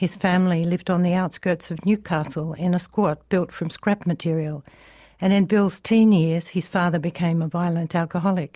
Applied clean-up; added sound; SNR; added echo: none; none; none; none.